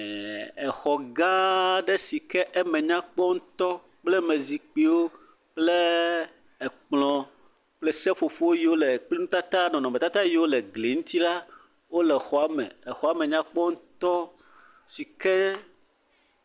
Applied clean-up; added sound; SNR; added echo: none; none; none; none.